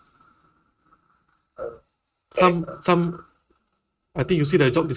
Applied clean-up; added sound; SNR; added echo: neural mask model RNNoise.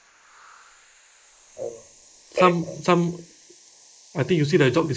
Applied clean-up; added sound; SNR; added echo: neural mask model Resemble Enhance denoiser.